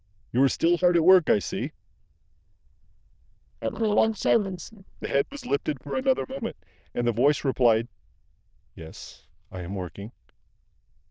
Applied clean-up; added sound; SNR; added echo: neural diffusion model UNIVERSE++.